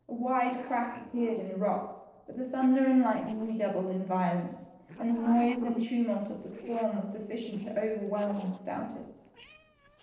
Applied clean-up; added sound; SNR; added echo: neural separator model SepFormer DNS4.